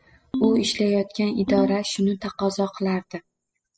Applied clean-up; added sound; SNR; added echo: classical method spectral subtraction.